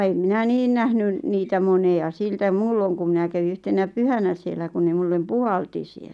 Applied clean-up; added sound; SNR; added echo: none; none; none; none.